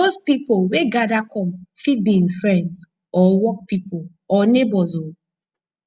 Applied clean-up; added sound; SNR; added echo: none; none; none; none.